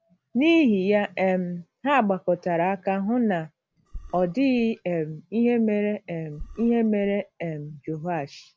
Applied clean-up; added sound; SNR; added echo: none; Burping, eructation; 19 dB; none.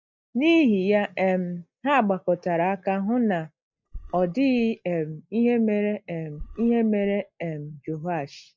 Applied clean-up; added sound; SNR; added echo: neural mask model DeepFilterNet 3.